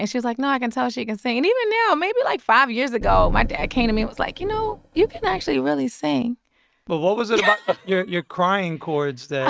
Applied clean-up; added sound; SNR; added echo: neural mask model RNNoise.